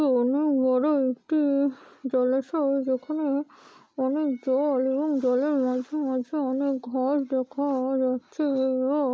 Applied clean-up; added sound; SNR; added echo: none; none; none; none.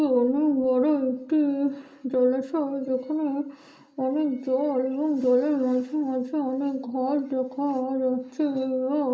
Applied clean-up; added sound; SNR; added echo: none; none; none; reverberation time 1.2 s.